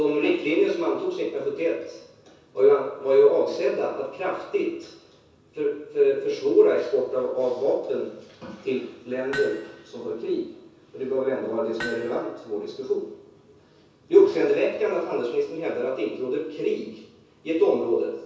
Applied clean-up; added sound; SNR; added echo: none; Hammer; 15 dB; reverberation time 0.6 s.